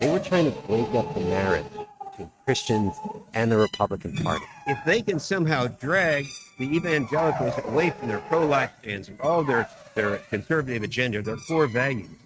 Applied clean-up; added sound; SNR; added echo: neural mask model RNNoise.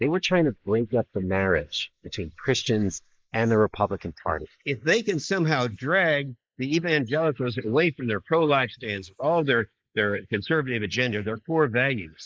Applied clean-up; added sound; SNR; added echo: neural mask model Resemble Enhance denoiser.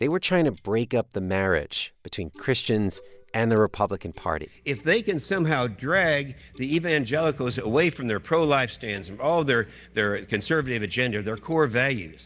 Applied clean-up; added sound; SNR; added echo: none; none; none; none.